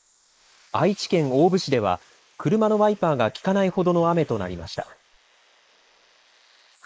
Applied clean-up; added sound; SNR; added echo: neural mask model Resemble Enhance denoiser.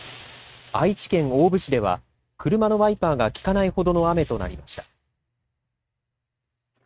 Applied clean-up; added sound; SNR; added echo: neural mask model RNNoise.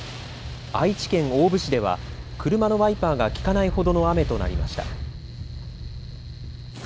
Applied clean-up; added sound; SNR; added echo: none; Mechanical fan; 16 dB; none.